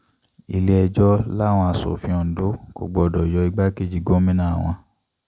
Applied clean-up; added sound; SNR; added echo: none; none; none; none.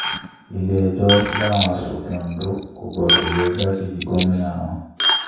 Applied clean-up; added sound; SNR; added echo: none; Coin (dropping); 4 dB; reverberation time 0.7 s.